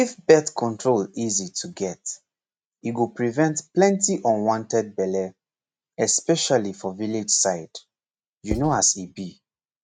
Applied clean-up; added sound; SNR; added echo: neural mask model RNNoise.